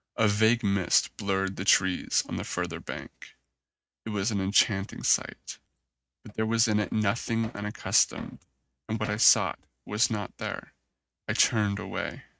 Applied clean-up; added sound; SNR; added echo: neural mask model RNNoise.